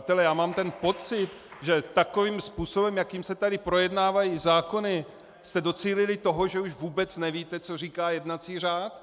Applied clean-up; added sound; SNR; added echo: none; none; none; none.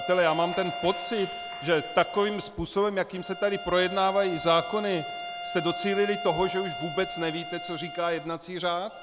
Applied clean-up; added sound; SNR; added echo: none; Bowed string instrument; 10 dB; none.